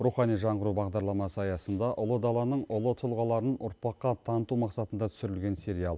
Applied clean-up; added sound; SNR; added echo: none; none; none; none.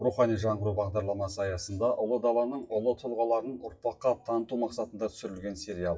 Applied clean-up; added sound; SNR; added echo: classical method WPE with log-MMSE.